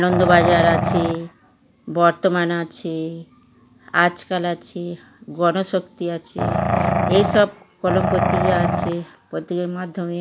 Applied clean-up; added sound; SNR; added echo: none; Growling; -1 dB; none.